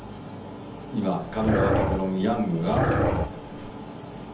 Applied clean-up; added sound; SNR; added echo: none; Dog; -2 dB; reverberation time 0.7 s.